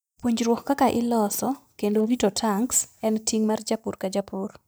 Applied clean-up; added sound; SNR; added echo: neural mask model DeepFilterNet 3.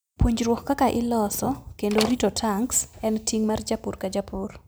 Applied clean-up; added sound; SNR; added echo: none; Slam; 9 dB; none.